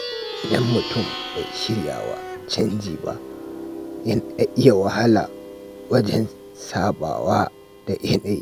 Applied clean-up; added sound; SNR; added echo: none; Plucked string instrument + Bowed string instrument; 11 dB; none.